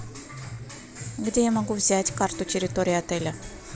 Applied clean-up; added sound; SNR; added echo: none; none; none; none.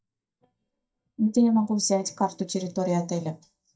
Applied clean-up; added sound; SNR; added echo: neural mask model DeepFilterNet 3.